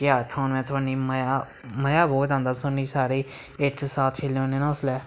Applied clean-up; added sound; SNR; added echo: none; none; none; none.